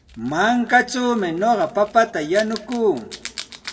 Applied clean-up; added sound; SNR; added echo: none; Wild animals; 19 dB; reverberation time 0.9 s.